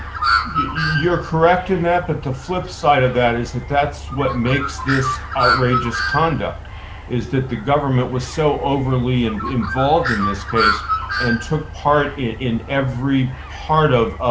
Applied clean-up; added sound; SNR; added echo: none; Bird; 6 dB; none.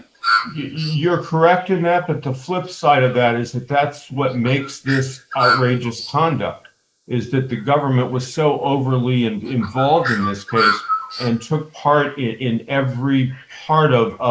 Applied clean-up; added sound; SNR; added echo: neural mask model Resemble Enhance denoiser.